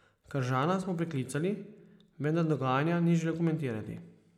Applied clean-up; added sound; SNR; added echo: none; none; none; none.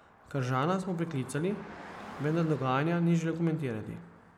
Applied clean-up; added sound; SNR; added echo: none; Car passing by; 18 dB; none.